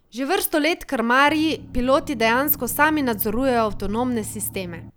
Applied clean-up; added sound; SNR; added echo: none; Engine; 18 dB; none.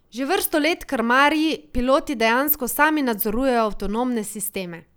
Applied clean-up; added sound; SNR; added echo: none; none; none; none.